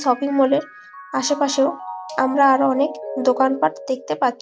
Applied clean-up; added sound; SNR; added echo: none; Mallet percussion; 13 dB; none.